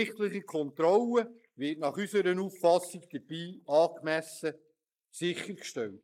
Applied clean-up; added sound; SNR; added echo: neural mask model Resemble Enhance denoiser.